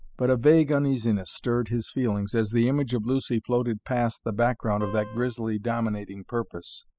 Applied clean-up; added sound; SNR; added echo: classical method spectral subtraction.